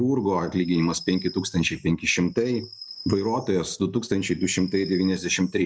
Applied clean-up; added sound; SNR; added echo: none; Chirp, tweet; 20 dB; none.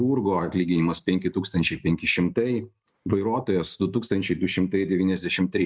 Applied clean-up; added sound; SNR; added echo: neural mask model RNNoise.